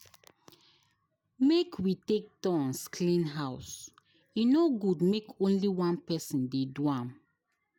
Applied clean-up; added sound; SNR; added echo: none; none; none; none.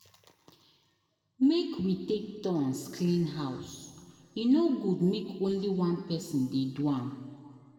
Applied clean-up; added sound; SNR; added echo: none; none; none; reverberation time 1.8 s.